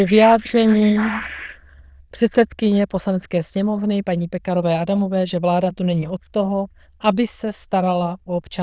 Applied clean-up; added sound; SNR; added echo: neural diffusion model UNIVERSE++.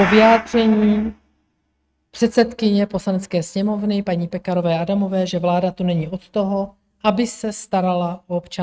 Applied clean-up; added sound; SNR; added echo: neural mask model RNNoise.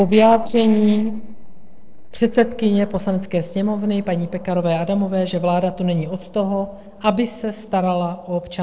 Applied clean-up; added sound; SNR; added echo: neural separator model SepFormer DNS4.